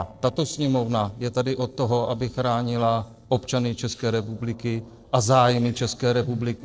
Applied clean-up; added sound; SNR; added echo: neural separator model SepFormer DNS4.